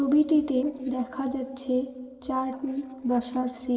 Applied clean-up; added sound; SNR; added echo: neural separator model SepFormer DNS4.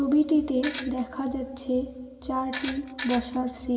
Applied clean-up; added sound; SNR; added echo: none; Tools; 7 dB; reverberation time 1.8 s.